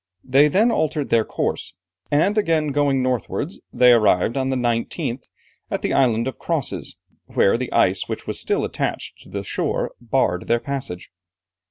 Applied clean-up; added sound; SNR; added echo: none; none; none; none.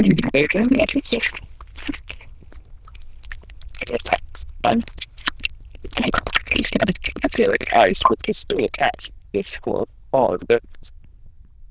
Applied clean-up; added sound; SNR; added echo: neural diffusion model UNIVERSE++.